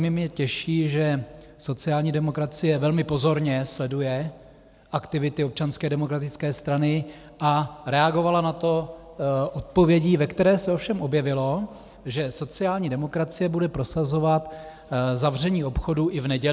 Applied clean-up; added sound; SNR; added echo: none; none; none; none.